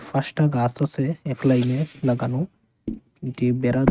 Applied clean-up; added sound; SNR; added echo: neural mask model RNNoise.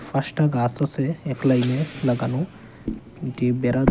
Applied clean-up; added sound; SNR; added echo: none; Breathing; 9 dB; none.